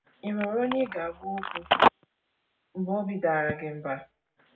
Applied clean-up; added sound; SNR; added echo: none; Telephone; 0 dB; reverberation time 0.3 s.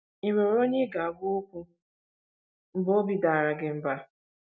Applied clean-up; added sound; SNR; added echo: none; none; none; none.